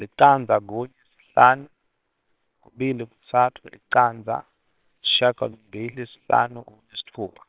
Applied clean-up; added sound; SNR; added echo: neural separator model SepFormer WHAMR!.